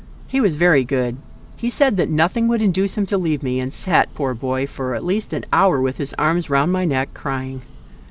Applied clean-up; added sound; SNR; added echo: none; Church bell; 18 dB; none.